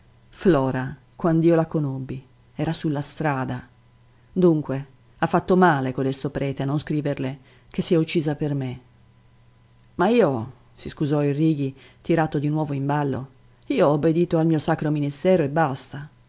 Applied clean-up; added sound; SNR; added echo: none; none; none; none.